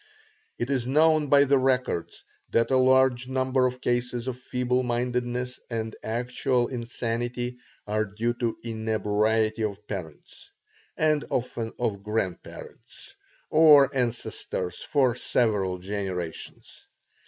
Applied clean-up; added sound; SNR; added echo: none; none; none; none.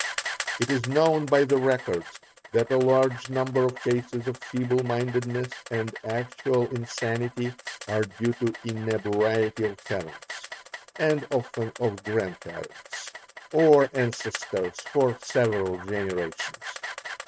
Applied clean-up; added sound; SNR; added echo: neural mask model RNNoise.